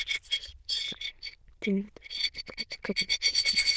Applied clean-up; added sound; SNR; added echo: neural diffusion model UNIVERSE++.